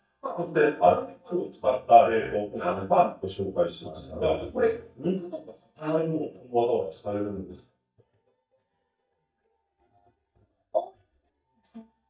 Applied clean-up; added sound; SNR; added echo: neural mask model DeepFilterNet 3.